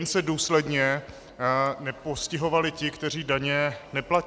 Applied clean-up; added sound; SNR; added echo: none; none; none; none.